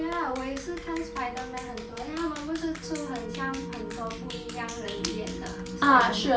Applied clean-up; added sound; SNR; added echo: none; Clapping + Wind instrument, woodwind instrument; 11 dB; none.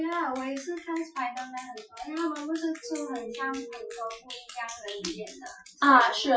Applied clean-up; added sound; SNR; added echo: classical method Wiener filter.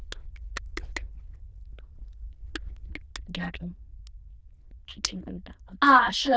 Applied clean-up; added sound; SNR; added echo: neural diffusion model UNIVERSE++.